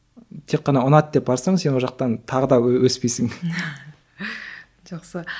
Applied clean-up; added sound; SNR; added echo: none; none; none; none.